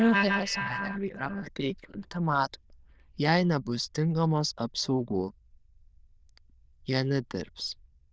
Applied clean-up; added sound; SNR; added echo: neural diffusion model UNIVERSE++.